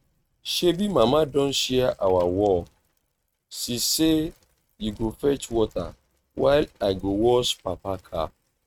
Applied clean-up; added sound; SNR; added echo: neural mask model RNNoise.